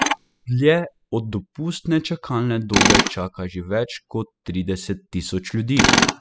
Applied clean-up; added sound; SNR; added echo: classical method spectral subtraction.